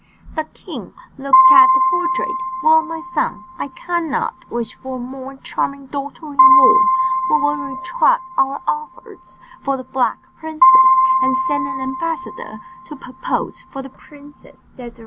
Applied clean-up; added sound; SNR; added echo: none; Piano; -4 dB; none.